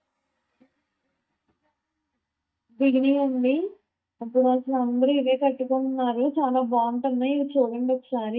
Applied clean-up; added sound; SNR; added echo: neural mask model DeepFilterNet 3.